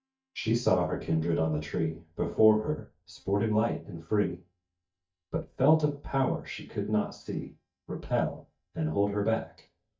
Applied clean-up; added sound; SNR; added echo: neural mask model DeepFilterNet 3.